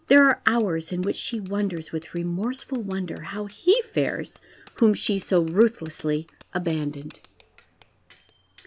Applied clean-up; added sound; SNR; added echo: none; Bicycle bell; 19 dB; none.